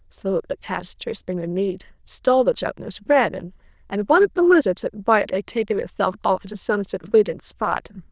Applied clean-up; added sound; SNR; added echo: neural diffusion model UNIVERSE++.